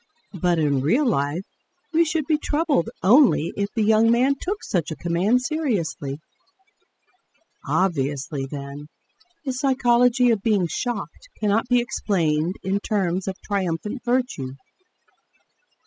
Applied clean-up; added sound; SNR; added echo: classical method spectral subtraction.